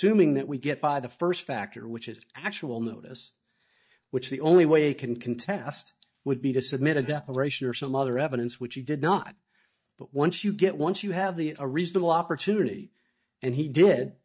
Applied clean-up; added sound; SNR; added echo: neural mask model DeepFilterNet 3.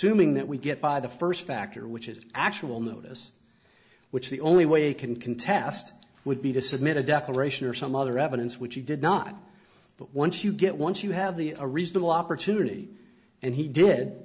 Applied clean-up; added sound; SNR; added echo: none; none; none; none.